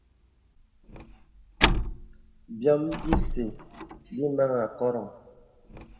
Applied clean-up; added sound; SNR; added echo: none; Slam; 2 dB; reverberation time 1.1 s.